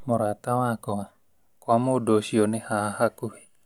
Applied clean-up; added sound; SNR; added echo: none; none; none; none.